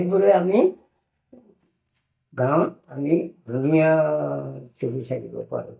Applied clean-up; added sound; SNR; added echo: neural mask model DeepFilterNet 3.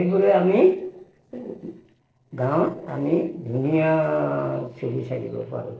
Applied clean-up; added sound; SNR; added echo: neural separator model SepFormer DNS4.